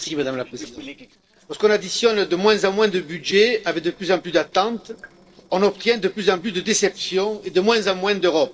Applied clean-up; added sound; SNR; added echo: neural separator model SepFormer DNS4.